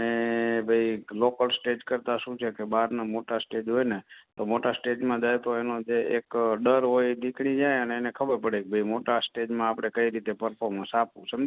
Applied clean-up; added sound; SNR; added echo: none; none; none; none.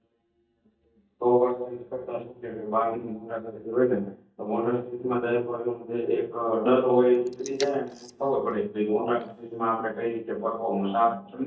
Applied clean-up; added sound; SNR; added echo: neural mask model DeepFilterNet 3.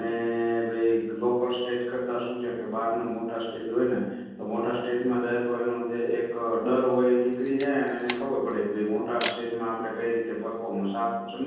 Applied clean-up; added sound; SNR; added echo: none; Camera; 9 dB; reverberation time 1.3 s.